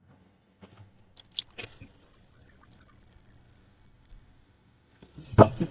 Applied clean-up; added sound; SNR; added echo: neural mask model DeepFilterNet 3.